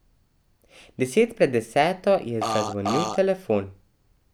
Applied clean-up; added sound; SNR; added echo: none; Burping, eructation; 2 dB; none.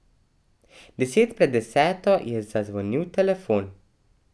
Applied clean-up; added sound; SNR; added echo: none; none; none; none.